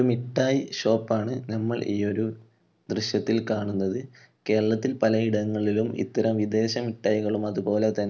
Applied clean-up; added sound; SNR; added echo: none; none; none; none.